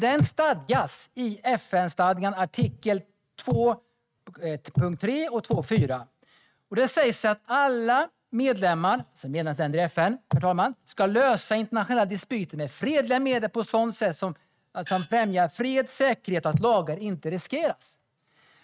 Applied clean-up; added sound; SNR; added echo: neural mask model RNNoise.